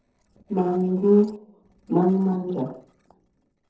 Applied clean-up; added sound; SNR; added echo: neural separator model SepFormer DNS4.